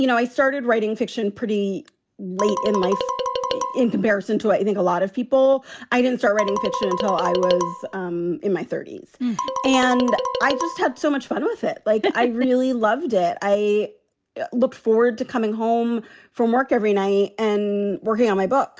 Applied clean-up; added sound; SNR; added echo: none; Marimba, xylophone; 5 dB; none.